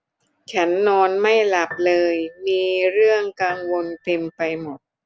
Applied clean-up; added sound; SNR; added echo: none; Piano; 20 dB; none.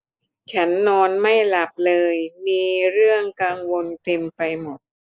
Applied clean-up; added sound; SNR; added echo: neural mask model Resemble Enhance denoiser.